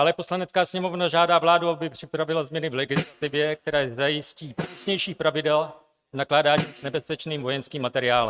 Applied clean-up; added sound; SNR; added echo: neural mask model RNNoise.